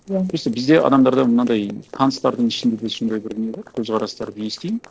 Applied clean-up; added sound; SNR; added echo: neural separator model SepFormer DNS4.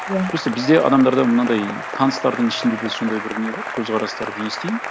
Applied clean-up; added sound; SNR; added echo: none; Applause / Cheering; 9 dB; none.